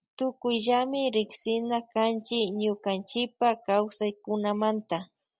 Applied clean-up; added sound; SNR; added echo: none; none; none; none.